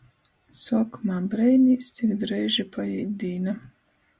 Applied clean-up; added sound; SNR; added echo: none; none; none; none.